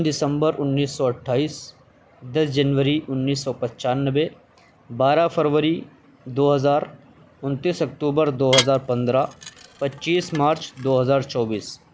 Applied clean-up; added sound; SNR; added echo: none; Dishes, pots, and pans / Glass; 9 dB; none.